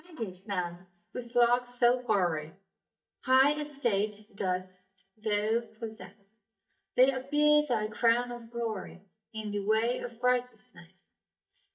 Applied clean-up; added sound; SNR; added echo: neural mask model DeepFilterNet 3.